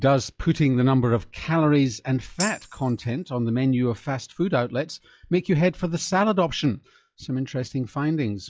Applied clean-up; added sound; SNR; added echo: classical method log-MMSE.